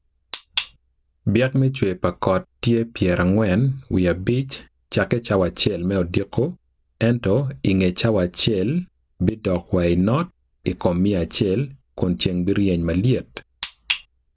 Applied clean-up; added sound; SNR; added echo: none; none; none; none.